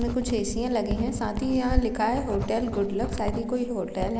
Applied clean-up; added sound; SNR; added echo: none; Writing; 5 dB; none.